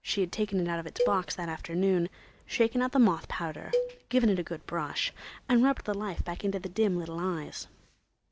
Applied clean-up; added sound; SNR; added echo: none; Cowbell; 7 dB; none.